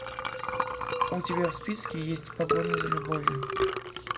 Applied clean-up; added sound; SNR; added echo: none; Liquid; -3 dB; none.